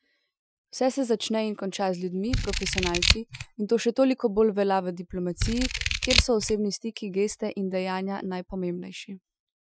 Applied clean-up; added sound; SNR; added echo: classical method Wiener filter.